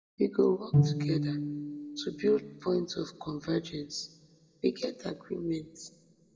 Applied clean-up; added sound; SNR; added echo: none; Bowed string instrument; -1 dB; reverberation time 1.0 s.